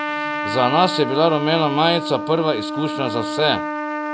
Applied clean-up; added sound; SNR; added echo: none; Trumpet; 5 dB; none.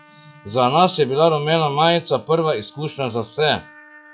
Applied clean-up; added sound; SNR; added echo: classical method log-MMSE.